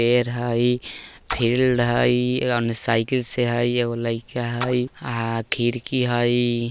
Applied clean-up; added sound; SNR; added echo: none; Splash, splatter; 16 dB; none.